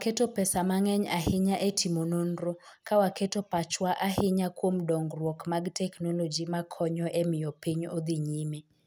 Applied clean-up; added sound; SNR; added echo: none; none; none; none.